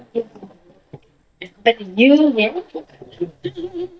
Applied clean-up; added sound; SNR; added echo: neural mask model DeepFilterNet 3.